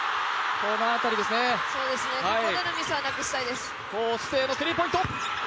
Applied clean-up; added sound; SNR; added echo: none; none; none; none.